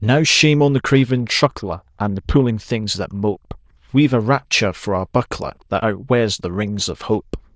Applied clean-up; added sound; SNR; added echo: neural diffusion model UNIVERSE++.